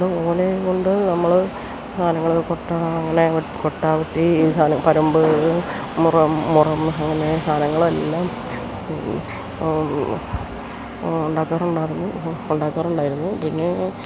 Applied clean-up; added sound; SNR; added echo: none; Wind instrument, woodwind instrument + Wind instrument, woodwind instrument; 19 dB; none.